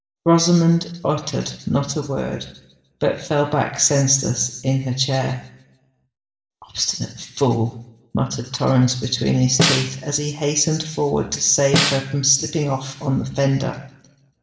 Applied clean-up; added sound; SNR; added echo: none; Snare drum; 3 dB; reverberation time 0.8 s.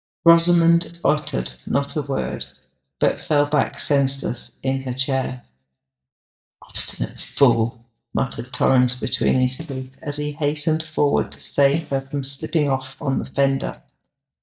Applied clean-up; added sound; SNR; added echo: neural mask model DeepFilterNet 3.